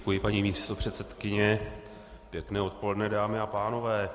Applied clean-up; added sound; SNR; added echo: none; none; none; none.